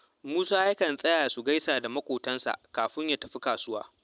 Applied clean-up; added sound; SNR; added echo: none; none; none; none.